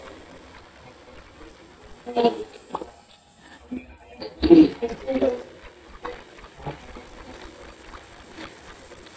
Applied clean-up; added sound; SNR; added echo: neural mask model DeepFilterNet 3.